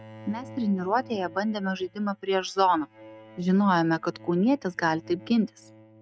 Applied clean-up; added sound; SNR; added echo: neural mask model RNNoise.